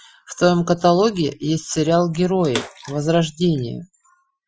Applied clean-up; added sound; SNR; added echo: classical method Wiener filter.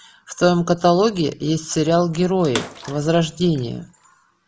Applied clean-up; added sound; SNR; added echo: none; Bathtub (filling or washing) / Water / Splash, splatter; 16 dB; none.